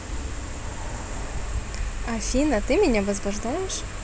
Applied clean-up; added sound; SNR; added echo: none; none; none; none.